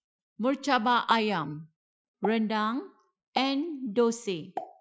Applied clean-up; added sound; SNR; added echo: classical method Wiener filter.